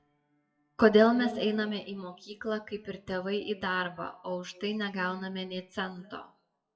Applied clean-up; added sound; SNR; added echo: classical method WPE with log-MMSE.